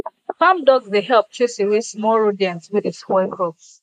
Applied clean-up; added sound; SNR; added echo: neural mask model Resemble Enhance denoiser.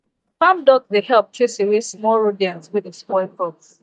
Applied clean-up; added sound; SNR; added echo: neural mask model DeepFilterNet 3.